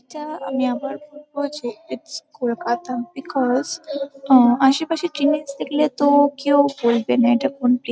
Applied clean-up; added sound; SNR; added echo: none; none; none; none.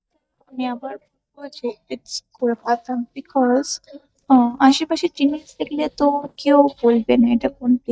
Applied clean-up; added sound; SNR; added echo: neural mask model DeepFilterNet 3.